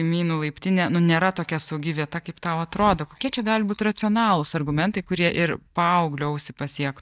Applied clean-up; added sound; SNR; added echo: neural mask model DeepFilterNet 3.